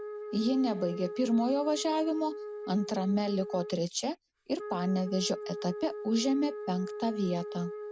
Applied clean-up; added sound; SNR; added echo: none; Wind instrument, woodwind instrument; 9 dB; none.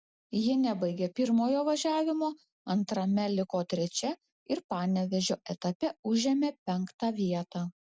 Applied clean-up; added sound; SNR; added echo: none; none; none; none.